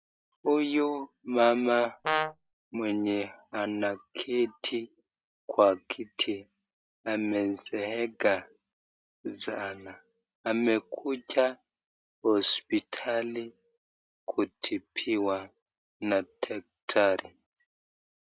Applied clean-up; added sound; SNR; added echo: none; Brass instrument; 0 dB; none.